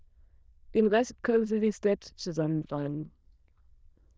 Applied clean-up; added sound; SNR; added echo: neural diffusion model UNIVERSE++.